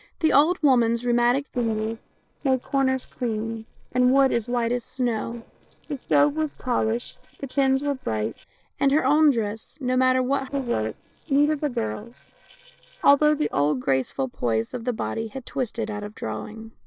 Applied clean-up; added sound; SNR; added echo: neural separator model SepFormer DNS4.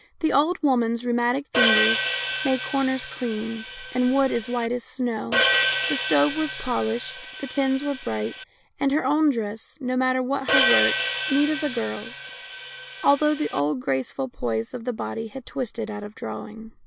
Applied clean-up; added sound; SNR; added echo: none; Hi-hat; 2 dB; none.